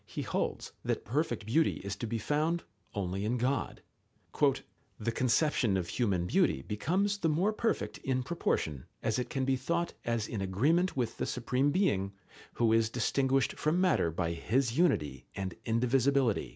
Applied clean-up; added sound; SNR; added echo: none; none; none; none.